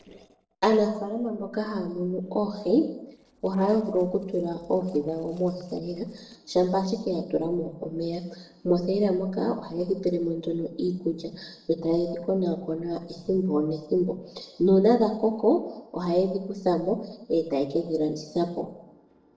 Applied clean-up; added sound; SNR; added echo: neural separator model SepFormer DNS4.